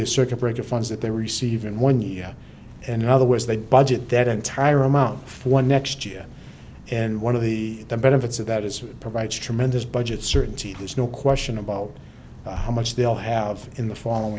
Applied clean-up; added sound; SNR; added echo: none; none; none; none.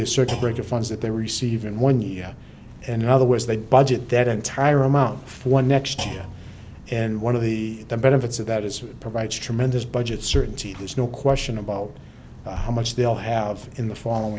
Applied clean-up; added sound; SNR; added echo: none; Thump, thud; 18 dB; none.